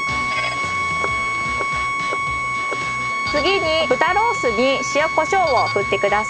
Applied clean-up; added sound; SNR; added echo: none; Bowed string instrument; 1 dB; none.